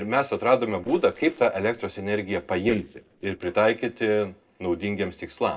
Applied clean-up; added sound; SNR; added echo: neural separator model SepFormer DNS4.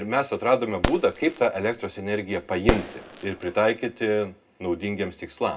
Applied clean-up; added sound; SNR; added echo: none; Fireworks; 5 dB; reverberation time 0.2 s.